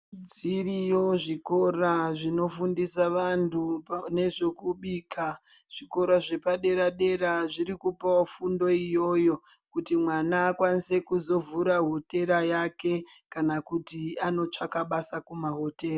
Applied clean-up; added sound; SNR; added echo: none; none; none; none.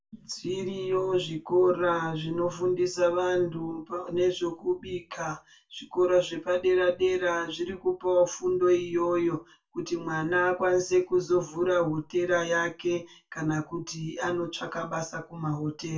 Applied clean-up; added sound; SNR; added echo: none; none; none; reverberation time 0.2 s.